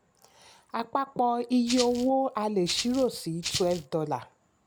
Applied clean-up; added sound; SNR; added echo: none; Rattle (instrument); 7 dB; none.